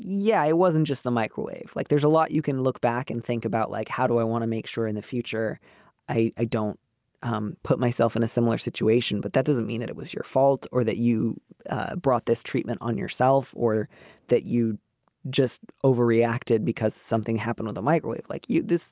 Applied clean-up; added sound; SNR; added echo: none; none; none; none.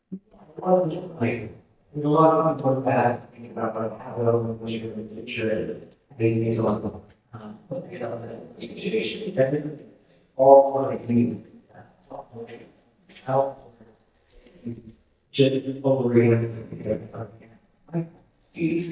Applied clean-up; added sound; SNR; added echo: neural mask model DeepFilterNet 3.